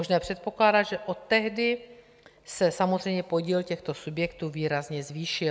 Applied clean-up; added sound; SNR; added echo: none; none; none; none.